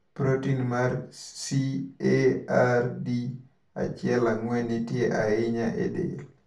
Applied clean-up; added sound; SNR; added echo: none; none; none; reverberation time 0.4 s.